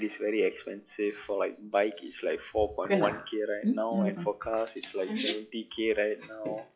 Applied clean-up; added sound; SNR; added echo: classical method log-MMSE.